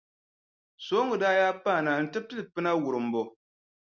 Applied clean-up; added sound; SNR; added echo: none; none; none; none.